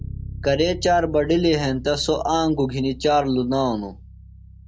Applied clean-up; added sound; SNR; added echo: none; Bass guitar; 14 dB; none.